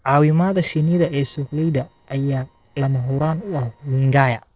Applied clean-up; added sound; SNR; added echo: neural separator model SepFormer DNS4.